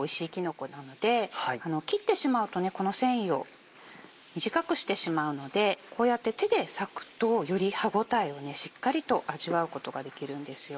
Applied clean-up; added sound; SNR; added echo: neural mask model Resemble Enhance denoiser.